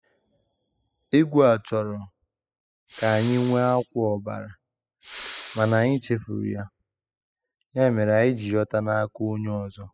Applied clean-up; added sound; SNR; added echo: classical method spectral subtraction.